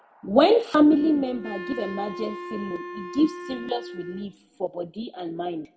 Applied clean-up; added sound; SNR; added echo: none; Wind instrument, woodwind instrument; 12 dB; reverberation time 0.7 s.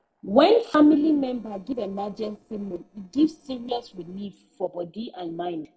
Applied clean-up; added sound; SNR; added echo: neural separator model SepFormer DNS4.